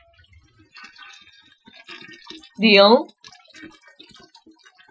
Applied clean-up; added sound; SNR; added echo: classical method Wiener filter.